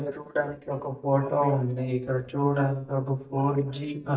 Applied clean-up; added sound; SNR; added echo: neural mask model DeepFilterNet 3.